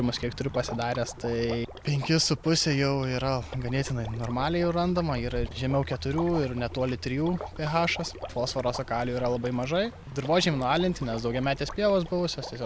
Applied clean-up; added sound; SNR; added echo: none; Water / Liquid; 17 dB; none.